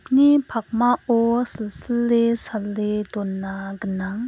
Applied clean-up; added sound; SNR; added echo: none; none; none; none.